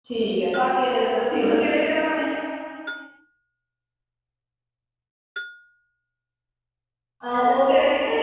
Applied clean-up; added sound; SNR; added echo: none; Bell; 19 dB; reverberation time 2.1 s.